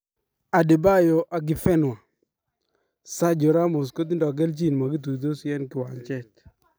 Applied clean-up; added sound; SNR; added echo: none; none; none; none.